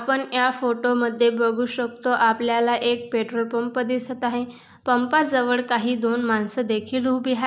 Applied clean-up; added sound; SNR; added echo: none; none; none; none.